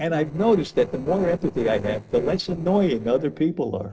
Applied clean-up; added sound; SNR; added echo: neural separator model SepFormer DNS4.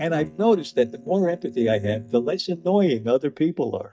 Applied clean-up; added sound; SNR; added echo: neural mask model DeepFilterNet 3.